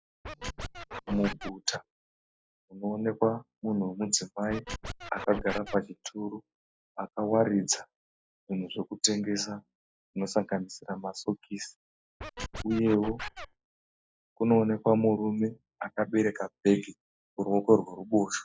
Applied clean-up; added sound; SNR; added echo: classical method log-MMSE.